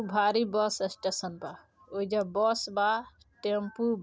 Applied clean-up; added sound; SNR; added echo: none; none; none; none.